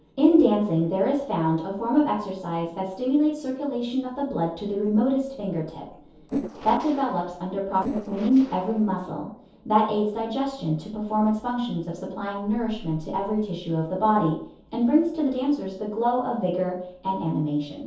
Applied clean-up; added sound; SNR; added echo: neural separator model SepFormer DNS4.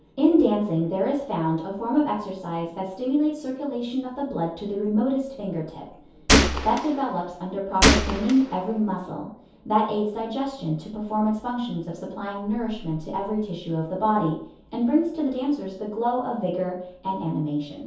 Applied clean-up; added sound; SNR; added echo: none; Gunshot, gunfire; -3 dB; reverberation time 0.6 s.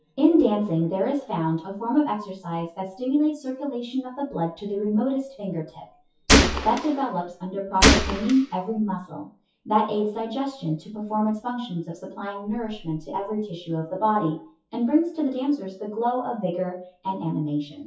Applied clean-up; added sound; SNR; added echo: classical method WPE with log-MMSE.